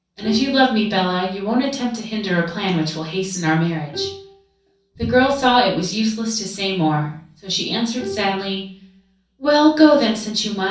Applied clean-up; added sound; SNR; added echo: none; Bowed string instrument; 18 dB; reverberation time 0.6 s.